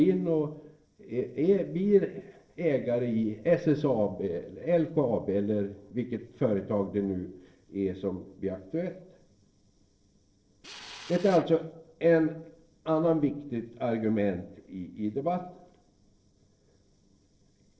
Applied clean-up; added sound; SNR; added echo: neural separator model SepFormer DNS4.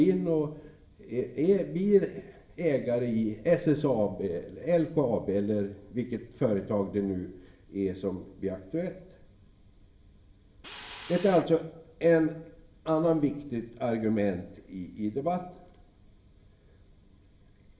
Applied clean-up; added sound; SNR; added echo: none; Drill; 15 dB; reverberation time 0.7 s.